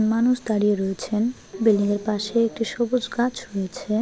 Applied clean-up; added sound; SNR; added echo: none; none; none; none.